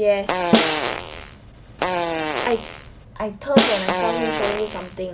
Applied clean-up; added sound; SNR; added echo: none; Snare drum + Fart; -3 dB; none.